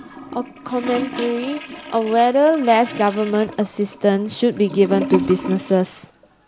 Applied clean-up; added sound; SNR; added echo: none; Toilet flush / Gurgling; 11 dB; none.